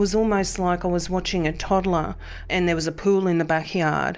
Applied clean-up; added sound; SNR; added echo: none; none; none; none.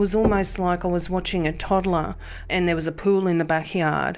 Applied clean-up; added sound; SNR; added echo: none; Knock; 10 dB; none.